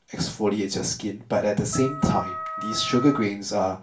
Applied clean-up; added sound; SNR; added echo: none; Wind instrument, woodwind instrument; 8 dB; reverberation time 0.3 s.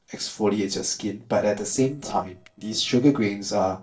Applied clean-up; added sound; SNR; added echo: neural separator model SepFormer DNS4.